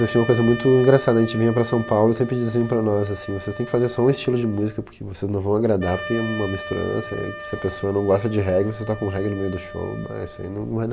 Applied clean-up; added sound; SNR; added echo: none; Wind instrument, woodwind instrument; 14 dB; none.